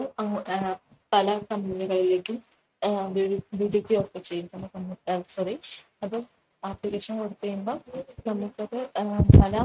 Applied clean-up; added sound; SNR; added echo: neural mask model RNNoise.